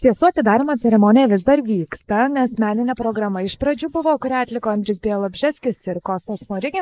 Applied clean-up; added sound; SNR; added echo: neural mask model Resemble Enhance denoiser.